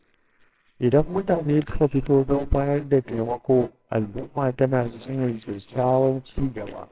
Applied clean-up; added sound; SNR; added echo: neural separator model SepFormer WHAMR!.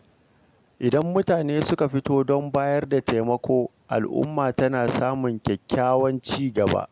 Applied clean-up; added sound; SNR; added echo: none; none; none; none.